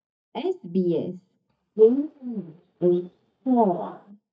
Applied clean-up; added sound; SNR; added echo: neural mask model DeepFilterNet 3.